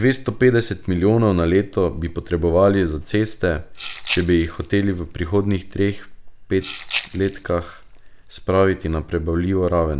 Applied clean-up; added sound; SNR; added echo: none; Rattle (instrument); 14 dB; none.